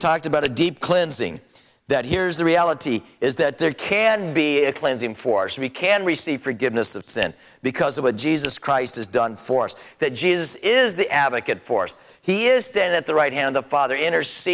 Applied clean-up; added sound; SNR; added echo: none; Finger snapping; 16 dB; none.